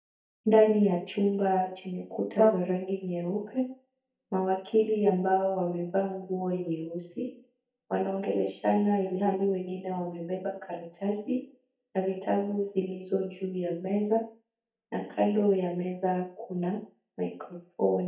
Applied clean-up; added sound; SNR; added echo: neural mask model DeepFilterNet 3.